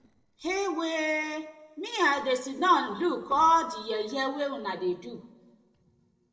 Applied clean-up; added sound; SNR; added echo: neural separator model SepFormer DNS4.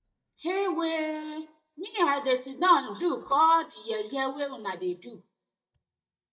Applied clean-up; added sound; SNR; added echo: neural mask model DeepFilterNet 3.